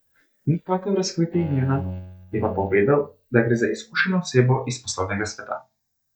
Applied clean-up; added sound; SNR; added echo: neural mask model DeepFilterNet 3.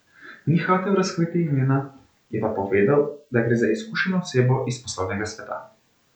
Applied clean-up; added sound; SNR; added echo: none; none; none; none.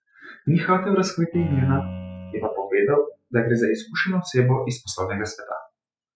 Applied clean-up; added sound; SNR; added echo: classical method spectral subtraction.